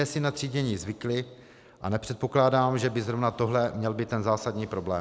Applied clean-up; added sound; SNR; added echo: none; none; none; none.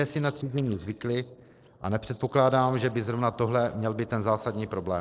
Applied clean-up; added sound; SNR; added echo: neural separator model SepFormer DNS4.